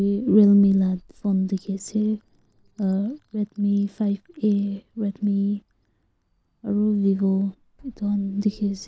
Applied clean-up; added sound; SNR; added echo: neural mask model Resemble Enhance denoiser.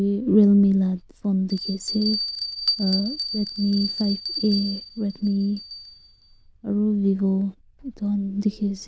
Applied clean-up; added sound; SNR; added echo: neural diffusion model UNIVERSE++.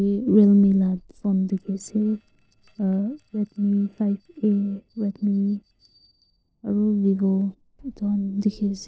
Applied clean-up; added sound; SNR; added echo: neural separator model SepFormer DNS4.